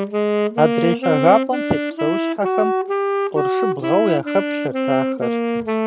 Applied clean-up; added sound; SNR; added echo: none; Wind instrument, woodwind instrument; -1 dB; none.